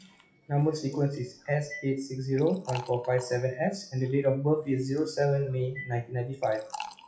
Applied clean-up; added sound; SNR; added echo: classical method WPE with log-MMSE.